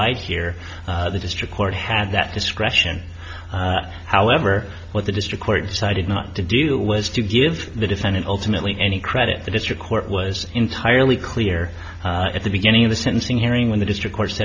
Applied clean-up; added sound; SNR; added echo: none; none; none; none.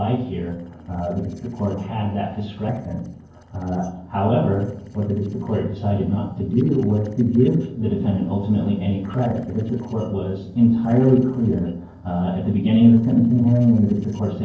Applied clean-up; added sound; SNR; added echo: neural separator model SepFormer DNS4.